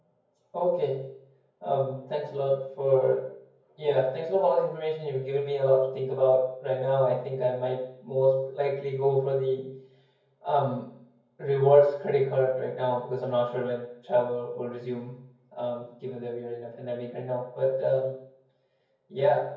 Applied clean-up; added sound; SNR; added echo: none; none; none; reverberation time 0.9 s.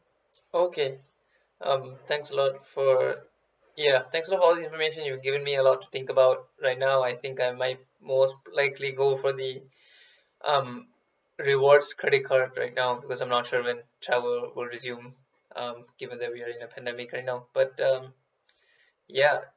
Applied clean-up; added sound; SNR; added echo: none; none; none; none.